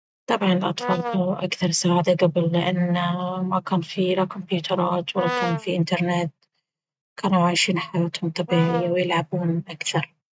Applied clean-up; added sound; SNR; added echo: neural mask model RNNoise.